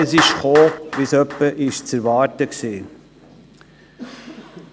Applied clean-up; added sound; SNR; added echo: none; Clapping; 9 dB; none.